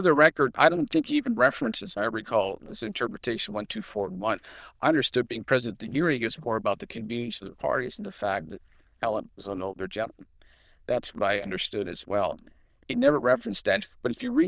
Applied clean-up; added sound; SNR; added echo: neural diffusion model UNIVERSE++.